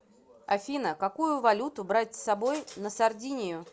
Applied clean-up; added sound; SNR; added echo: none; none; none; none.